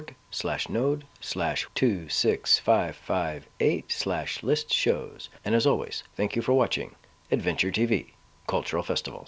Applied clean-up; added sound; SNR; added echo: none; none; none; none.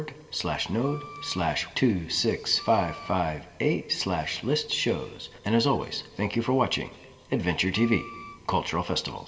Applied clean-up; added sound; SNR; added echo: none; Wind instrument, woodwind instrument; 17 dB; reverberation time 1.4 s.